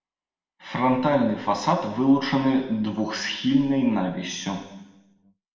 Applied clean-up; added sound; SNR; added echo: none; none; none; reverberation time 1.0 s.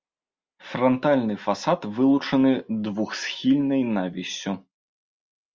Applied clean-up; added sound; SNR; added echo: none; none; none; none.